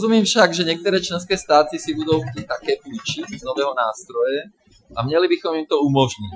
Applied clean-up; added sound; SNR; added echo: classical method Wiener filter.